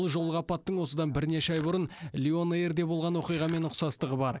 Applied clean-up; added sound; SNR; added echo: none; Crushing; 18 dB; none.